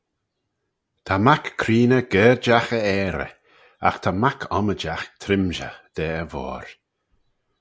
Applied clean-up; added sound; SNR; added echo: none; none; none; none.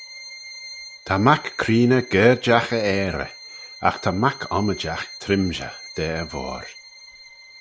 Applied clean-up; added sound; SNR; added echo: none; Bowed string instrument; 17 dB; none.